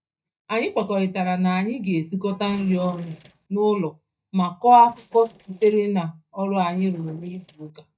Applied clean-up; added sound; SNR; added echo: neural mask model DeepFilterNet 3.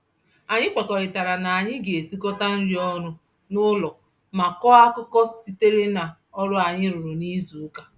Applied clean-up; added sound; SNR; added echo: none; none; none; none.